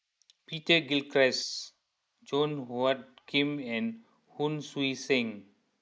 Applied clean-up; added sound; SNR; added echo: neural mask model Resemble Enhance denoiser.